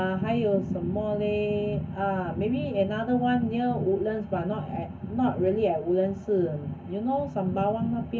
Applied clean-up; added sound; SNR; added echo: none; none; none; reverberation time 0.3 s.